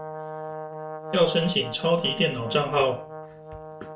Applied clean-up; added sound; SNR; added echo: none; Brass instrument; 11 dB; reverberation time 0.2 s.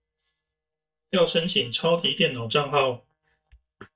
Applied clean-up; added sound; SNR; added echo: neural mask model DeepFilterNet 3.